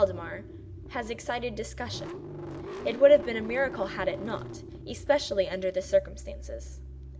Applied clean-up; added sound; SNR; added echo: none; Engine starting / Car; 12 dB; none.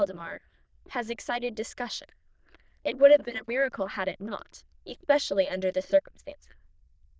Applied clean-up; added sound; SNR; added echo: neural diffusion model UNIVERSE++.